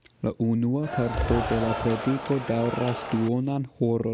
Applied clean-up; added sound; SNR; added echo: none; Cheering; 5 dB; none.